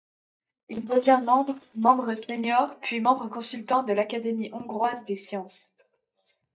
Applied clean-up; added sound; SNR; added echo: neural mask model DeepFilterNet 3.